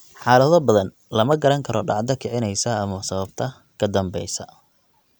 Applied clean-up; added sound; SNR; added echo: none; none; none; none.